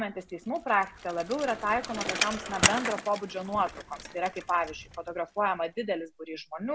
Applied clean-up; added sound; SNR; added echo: none; Bicycle; 5 dB; none.